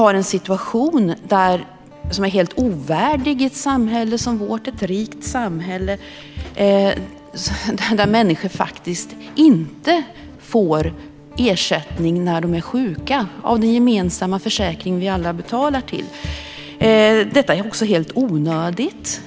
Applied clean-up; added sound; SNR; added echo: none; Walk, footsteps + Guitar; 15 dB; none.